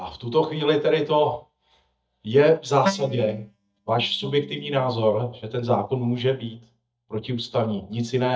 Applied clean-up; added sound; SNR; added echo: neural mask model DeepFilterNet 3.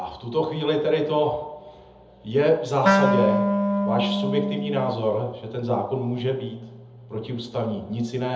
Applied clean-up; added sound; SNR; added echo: none; Wind instrument, woodwind instrument; -2 dB; reverberation time 0.7 s.